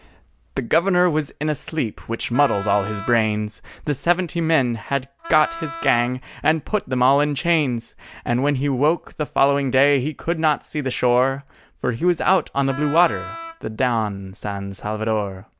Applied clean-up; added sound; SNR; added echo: none; Wind instrument, woodwind instrument; 12 dB; none.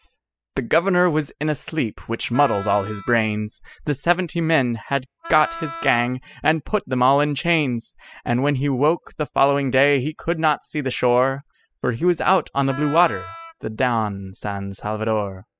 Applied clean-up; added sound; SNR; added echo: classical method spectral subtraction.